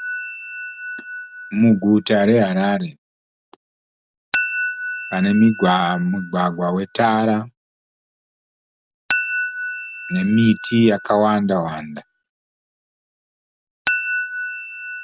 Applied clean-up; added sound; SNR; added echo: none; Chink, clink; 9 dB; none.